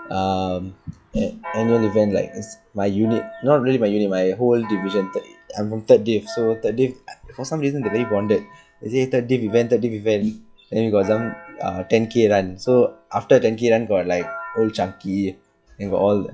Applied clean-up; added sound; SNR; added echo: classical method log-MMSE.